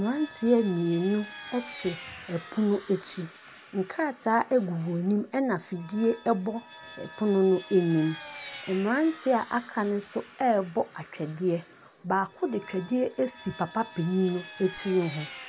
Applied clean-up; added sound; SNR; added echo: none; Vehicle; 18 dB; none.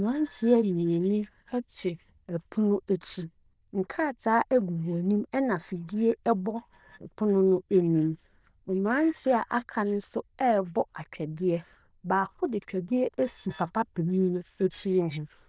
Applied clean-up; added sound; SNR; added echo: neural diffusion model UNIVERSE++.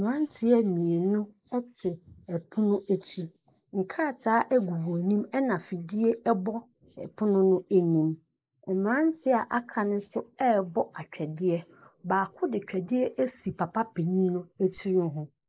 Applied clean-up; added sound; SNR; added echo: neural mask model Resemble Enhance denoiser.